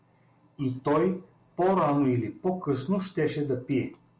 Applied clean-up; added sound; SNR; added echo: none; none; none; none.